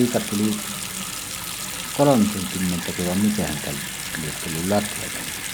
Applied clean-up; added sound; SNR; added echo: none; Bathtub (filling or washing) / Sink (filling or washing) / Water tap, faucet; 6 dB; none.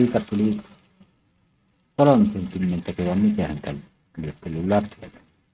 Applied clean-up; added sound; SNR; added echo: neural mask model RNNoise.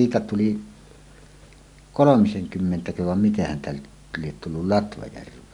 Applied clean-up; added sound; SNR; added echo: none; none; none; none.